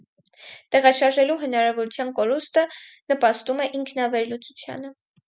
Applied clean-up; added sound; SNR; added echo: none; none; none; none.